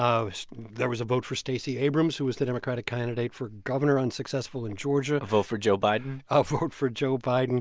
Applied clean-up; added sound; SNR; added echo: none; none; none; none.